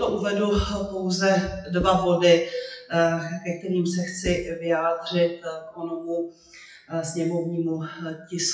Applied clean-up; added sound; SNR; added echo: classical method WPE with log-MMSE.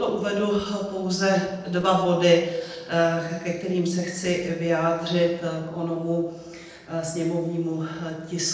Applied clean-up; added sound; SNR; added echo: neural separator model SepFormer DNS4.